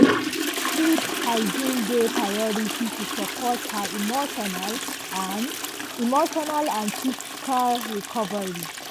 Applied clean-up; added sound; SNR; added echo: none; Toilet flush; 1 dB; none.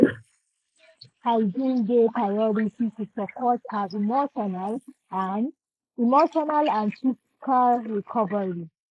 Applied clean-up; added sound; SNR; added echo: neural mask model Resemble Enhance denoiser.